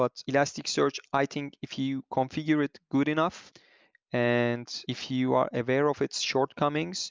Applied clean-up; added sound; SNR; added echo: none; none; none; none.